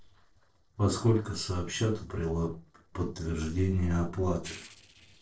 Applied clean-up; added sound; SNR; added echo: neural separator model SepFormer DNS4.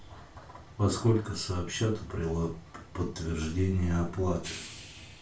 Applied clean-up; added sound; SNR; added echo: none; Train; 18 dB; reverberation time 0.3 s.